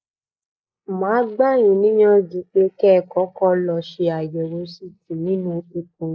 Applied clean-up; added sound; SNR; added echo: neural mask model Resemble Enhance denoiser.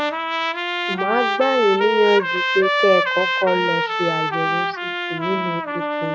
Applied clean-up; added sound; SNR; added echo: none; Trumpet; 0 dB; none.